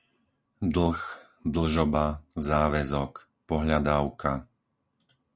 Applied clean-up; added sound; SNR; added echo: none; none; none; none.